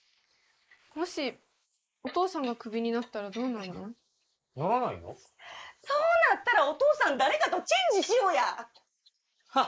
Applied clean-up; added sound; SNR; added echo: neural mask model Resemble Enhance denoiser.